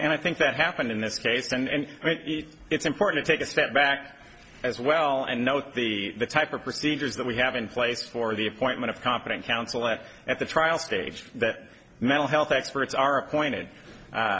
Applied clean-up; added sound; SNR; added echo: none; none; none; none.